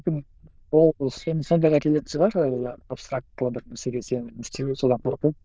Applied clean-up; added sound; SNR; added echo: neural diffusion model UNIVERSE++.